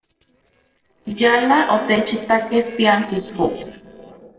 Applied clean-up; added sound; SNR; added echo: neural separator model SepFormer DNS4.